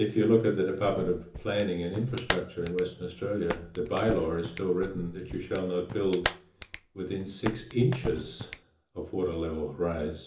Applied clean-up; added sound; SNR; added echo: none; Clapping; 9 dB; reverberation time 0.7 s.